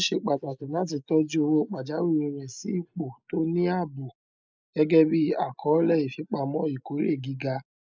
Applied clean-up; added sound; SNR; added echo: neural mask model Resemble Enhance denoiser.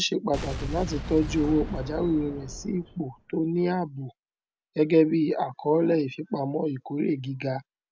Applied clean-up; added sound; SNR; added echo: none; Boom; 9 dB; none.